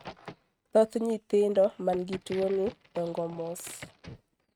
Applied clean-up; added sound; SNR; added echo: neural mask model RNNoise.